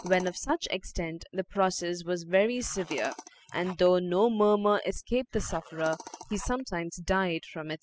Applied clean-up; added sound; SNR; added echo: classical method spectral subtraction.